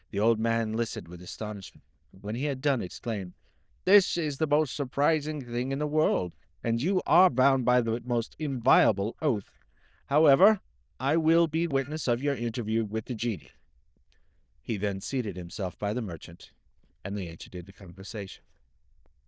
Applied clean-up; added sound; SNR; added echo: neural diffusion model UNIVERSE++.